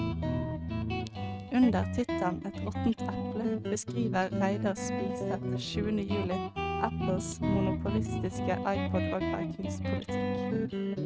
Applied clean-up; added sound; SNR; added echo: neural mask model RNNoise.